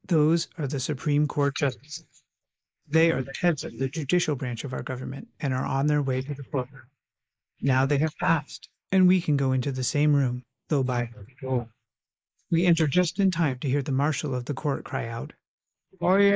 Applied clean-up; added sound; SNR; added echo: neural mask model Resemble Enhance denoiser.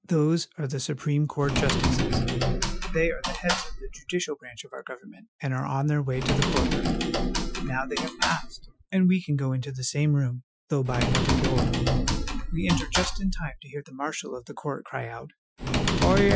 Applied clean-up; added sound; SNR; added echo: classical method Wiener filter.